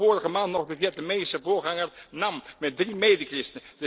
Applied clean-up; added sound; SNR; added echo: neural separator model SepFormer DNS4.